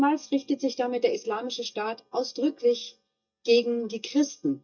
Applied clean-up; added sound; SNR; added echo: neural mask model DeepFilterNet 3.